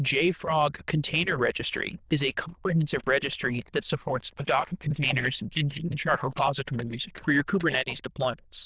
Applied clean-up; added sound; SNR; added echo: neural diffusion model UNIVERSE++.